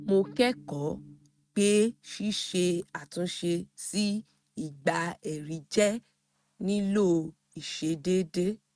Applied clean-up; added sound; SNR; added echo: neural mask model RNNoise.